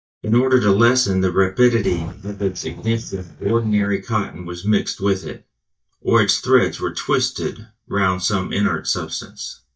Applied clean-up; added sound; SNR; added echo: neural mask model DeepFilterNet 3.